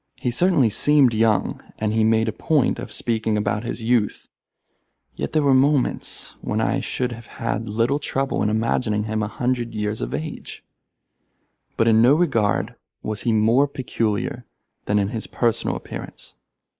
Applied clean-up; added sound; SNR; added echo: neural mask model Resemble Enhance denoiser.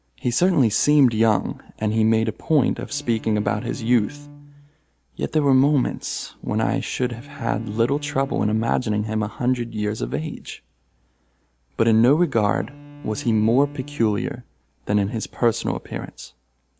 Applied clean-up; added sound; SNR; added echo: none; Bowed string instrument; 20 dB; none.